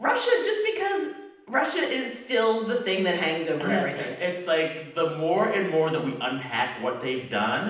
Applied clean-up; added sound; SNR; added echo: none; none; none; reverberation time 0.9 s.